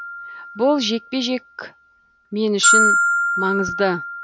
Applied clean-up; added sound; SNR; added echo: none; Glockenspiel; -2 dB; none.